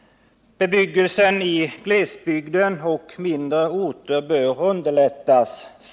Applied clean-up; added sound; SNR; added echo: none; none; none; none.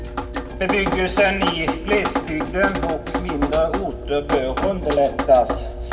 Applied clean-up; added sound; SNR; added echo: none; Drip; 3 dB; reverberation time 1.5 s.